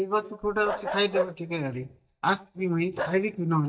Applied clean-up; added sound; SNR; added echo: neural mask model DeepFilterNet 3.